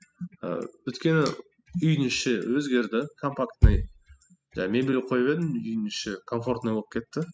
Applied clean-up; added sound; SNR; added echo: classical method spectral subtraction.